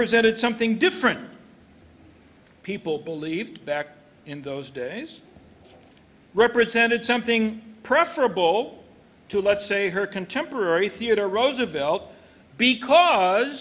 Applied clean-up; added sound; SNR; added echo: none; none; none; none.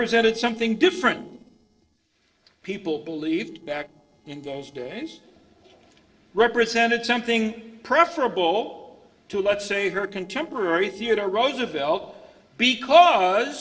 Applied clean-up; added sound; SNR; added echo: neural separator model SepFormer DNS4.